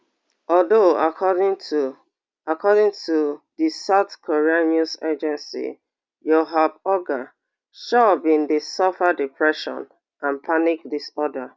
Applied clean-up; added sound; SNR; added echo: none; none; none; none.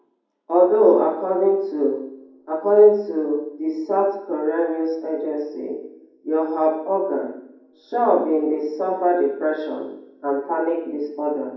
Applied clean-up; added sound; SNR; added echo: none; none; none; reverberation time 1.2 s.